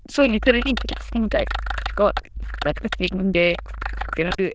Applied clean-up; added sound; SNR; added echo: neural diffusion model UNIVERSE++.